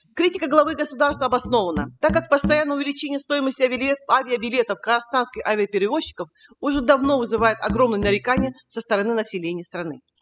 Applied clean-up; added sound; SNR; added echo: classical method spectral subtraction.